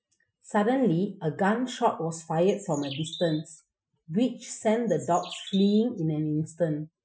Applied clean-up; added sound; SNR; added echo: classical method Wiener filter.